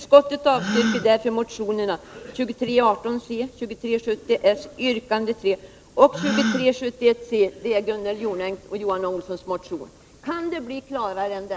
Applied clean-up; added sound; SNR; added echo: none; Gasp; 11 dB; none.